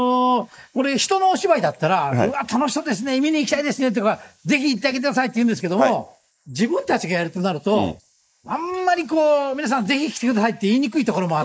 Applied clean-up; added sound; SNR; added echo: neural mask model Resemble Enhance denoiser.